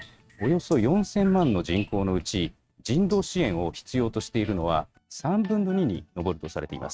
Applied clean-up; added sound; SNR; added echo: neural mask model RNNoise.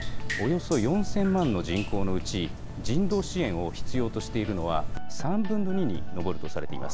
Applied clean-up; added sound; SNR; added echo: none; Drip; 0 dB; none.